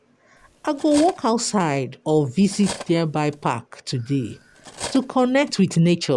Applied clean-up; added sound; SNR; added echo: none; Cutlery, silverware; 16 dB; none.